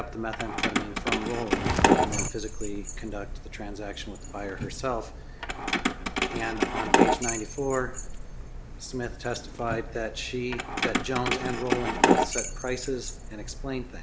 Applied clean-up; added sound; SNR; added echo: none; Walk, footsteps + Keys jangling; -3 dB; none.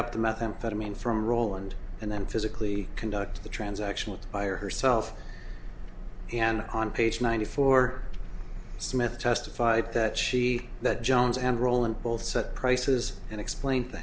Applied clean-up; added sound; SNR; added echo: none; none; none; none.